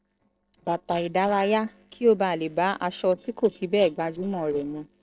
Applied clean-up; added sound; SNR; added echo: neural separator model SepFormer DNS4.